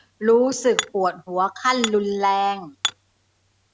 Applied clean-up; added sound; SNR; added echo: none; Hammer; 11 dB; none.